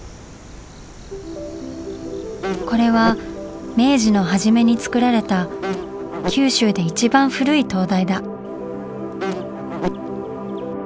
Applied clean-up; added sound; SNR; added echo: none; Insect; 11 dB; none.